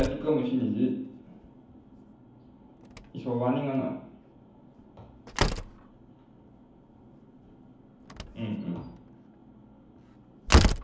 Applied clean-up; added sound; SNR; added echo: none; Slam; -1 dB; reverberation time 0.7 s.